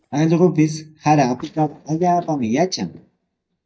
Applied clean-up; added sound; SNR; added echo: neural mask model DeepFilterNet 3.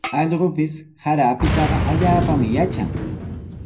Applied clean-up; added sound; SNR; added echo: none; Boom; 2 dB; reverberation time 0.4 s.